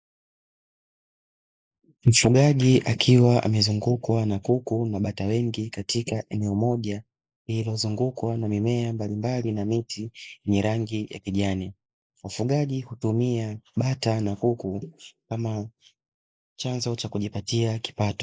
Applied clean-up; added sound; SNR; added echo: neural mask model Resemble Enhance denoiser.